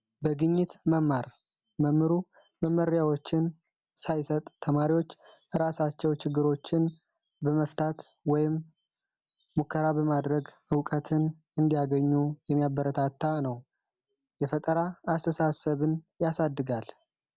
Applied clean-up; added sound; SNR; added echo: none; none; none; none.